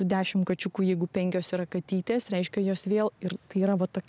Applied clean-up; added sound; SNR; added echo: none; none; none; none.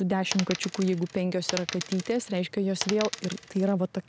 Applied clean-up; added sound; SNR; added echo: none; Coin (dropping); 9 dB; none.